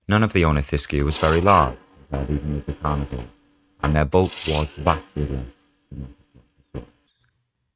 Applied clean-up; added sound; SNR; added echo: neural mask model RNNoise.